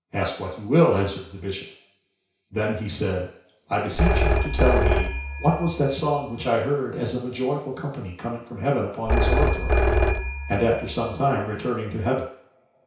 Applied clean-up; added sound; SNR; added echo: none; Telephone; -2 dB; reverberation time 0.6 s.